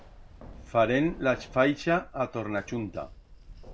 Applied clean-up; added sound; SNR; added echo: none; Keys jangling; 18 dB; none.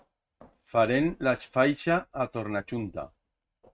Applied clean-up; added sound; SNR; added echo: neural mask model RNNoise.